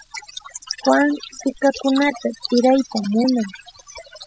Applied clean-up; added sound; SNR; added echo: classical method spectral subtraction.